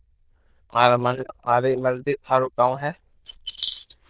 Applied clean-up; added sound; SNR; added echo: neural diffusion model UNIVERSE++.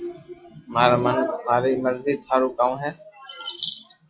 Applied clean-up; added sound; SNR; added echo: classical method log-MMSE.